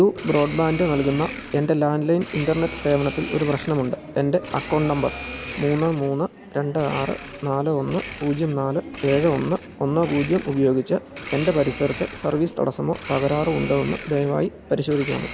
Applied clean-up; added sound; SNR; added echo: none; Domestic sounds, home sounds; 13 dB; none.